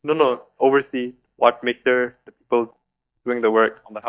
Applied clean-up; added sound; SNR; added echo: neural mask model DeepFilterNet 3.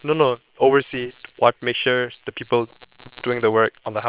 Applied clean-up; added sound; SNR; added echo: neural separator model SepFormer WHAM!.